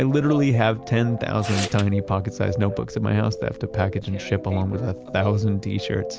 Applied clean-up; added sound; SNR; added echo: none; Tearing; 18 dB; none.